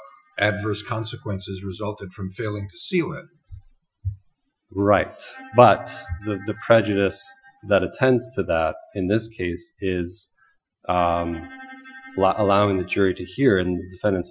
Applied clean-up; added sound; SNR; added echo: classical method Wiener filter.